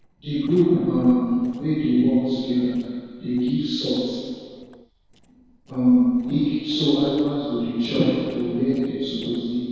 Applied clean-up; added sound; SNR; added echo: neural separator model SepFormer DNS4.